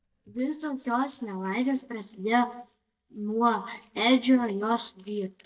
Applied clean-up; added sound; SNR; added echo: neural mask model DeepFilterNet 3.